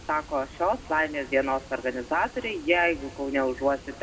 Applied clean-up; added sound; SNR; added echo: none; Water; 18 dB; reverberation time 0.2 s.